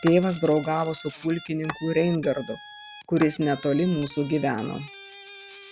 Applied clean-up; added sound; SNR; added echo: none; Guitar + Tap / Glass; 16 dB; none.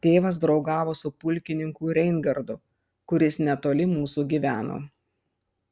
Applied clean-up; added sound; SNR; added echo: none; none; none; none.